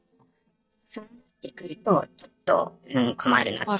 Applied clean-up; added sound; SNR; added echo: neural mask model DeepFilterNet 3.